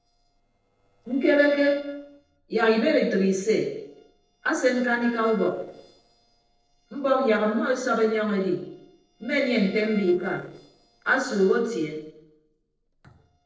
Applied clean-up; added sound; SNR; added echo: neural separator model SepFormer DNS4.